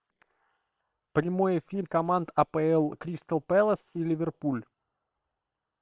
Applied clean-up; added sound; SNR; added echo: neural separator model SepFormer WHAM!.